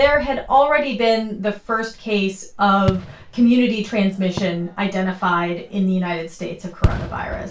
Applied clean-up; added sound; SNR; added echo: none; Fireworks; 10 dB; reverberation time 0.2 s.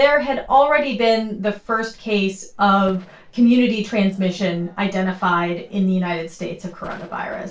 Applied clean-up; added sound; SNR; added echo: neural separator model SepFormer DNS4.